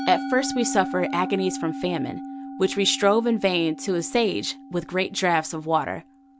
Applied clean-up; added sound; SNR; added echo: none; Musical instrument; 10 dB; none.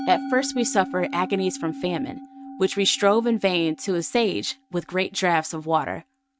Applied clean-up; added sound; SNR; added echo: neural mask model RNNoise.